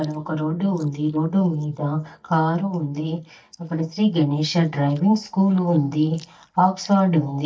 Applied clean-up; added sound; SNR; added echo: neural mask model DeepFilterNet 3.